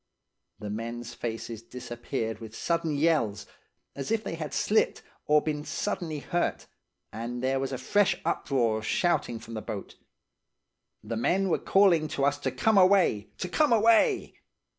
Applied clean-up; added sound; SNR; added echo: none; none; none; none.